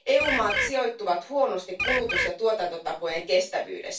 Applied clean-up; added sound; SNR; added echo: none; Bird; -1 dB; reverberation time 0.2 s.